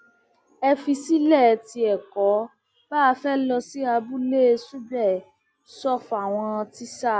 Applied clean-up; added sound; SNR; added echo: none; none; none; none.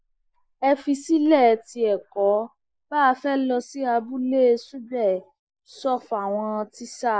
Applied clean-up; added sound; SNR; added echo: neural mask model Resemble Enhance denoiser.